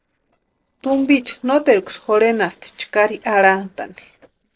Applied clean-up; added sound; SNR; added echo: neural separator model SepFormer DNS4.